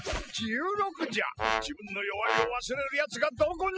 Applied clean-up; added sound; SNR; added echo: classical method spectral subtraction.